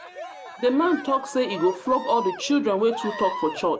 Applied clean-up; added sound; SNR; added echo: none; Cheering; 11 dB; none.